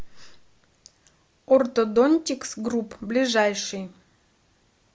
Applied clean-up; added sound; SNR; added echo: none; none; none; none.